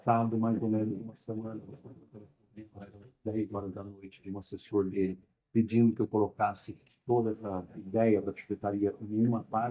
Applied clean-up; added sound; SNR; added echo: neural mask model DeepFilterNet 3.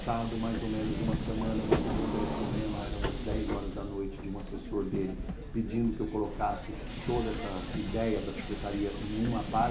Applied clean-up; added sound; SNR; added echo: none; Subway, metro, underground; 1 dB; reverberation time 0.4 s.